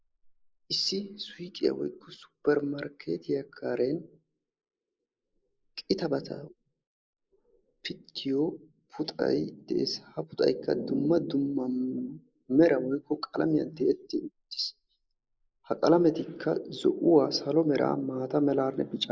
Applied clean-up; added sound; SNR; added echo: neural mask model Resemble Enhance denoiser.